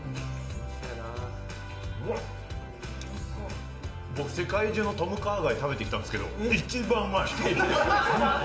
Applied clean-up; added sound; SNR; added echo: none; Bowed string instrument; 18 dB; reverberation time 1.2 s.